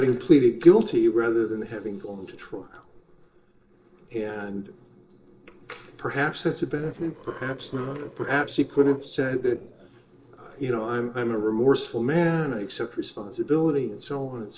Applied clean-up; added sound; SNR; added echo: neural separator model SepFormer DNS4.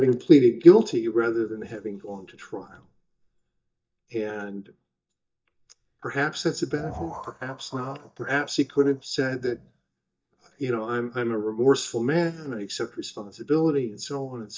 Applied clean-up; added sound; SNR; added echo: neural mask model DeepFilterNet 3.